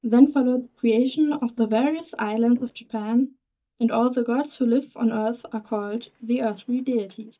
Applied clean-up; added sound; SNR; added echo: neural mask model DeepFilterNet 3.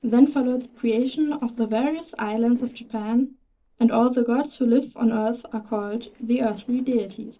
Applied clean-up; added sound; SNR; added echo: neural separator model SepFormer DNS4.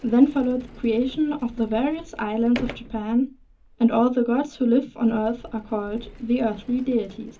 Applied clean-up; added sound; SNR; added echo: none; Sliding door; 19 dB; reverberation time 0.3 s.